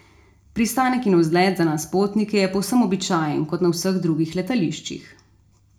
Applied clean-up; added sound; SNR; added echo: none; none; none; reverberation time 0.4 s.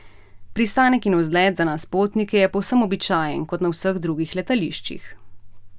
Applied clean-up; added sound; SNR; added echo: none; none; none; none.